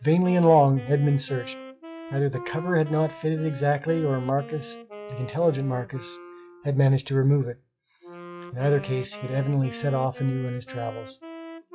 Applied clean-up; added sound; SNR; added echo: classical method log-MMSE.